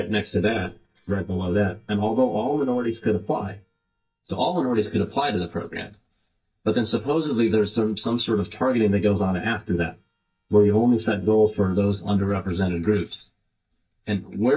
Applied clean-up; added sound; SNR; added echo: neural mask model DeepFilterNet 3.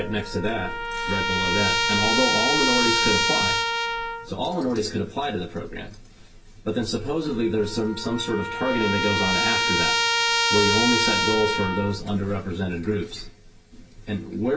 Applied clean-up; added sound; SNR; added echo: none; Trumpet; 0 dB; reverberation time 0.2 s.